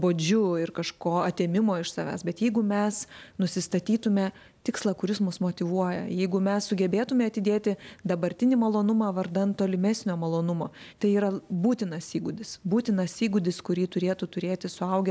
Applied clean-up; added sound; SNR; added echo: none; none; none; none.